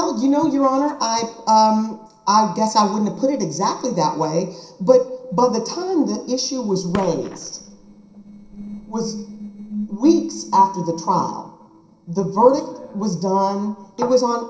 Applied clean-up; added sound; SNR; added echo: neural separator model SepFormer DNS4.